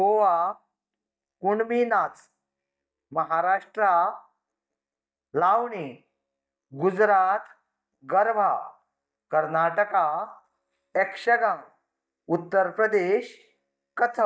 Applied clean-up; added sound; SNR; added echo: neural mask model DeepFilterNet 3.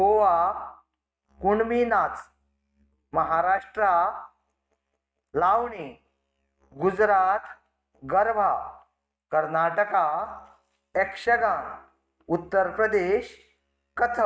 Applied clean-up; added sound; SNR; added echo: neural mask model RNNoise.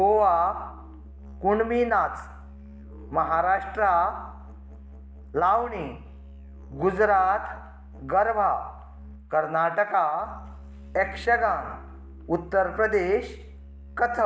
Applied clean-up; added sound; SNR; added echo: none; Musical instrument; 17 dB; none.